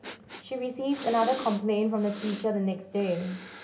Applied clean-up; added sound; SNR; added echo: none; Breathing; 13 dB; none.